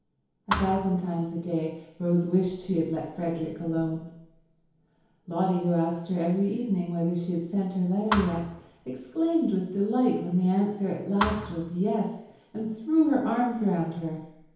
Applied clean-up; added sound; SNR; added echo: none; Thump, thud; 6 dB; reverberation time 2.2 s.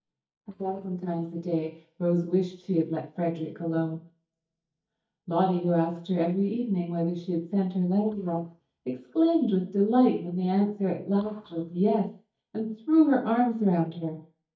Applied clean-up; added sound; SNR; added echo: neural mask model DeepFilterNet 3.